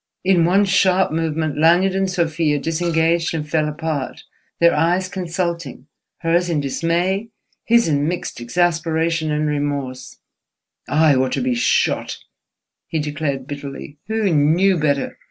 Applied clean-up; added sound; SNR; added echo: none; Printer; 17 dB; none.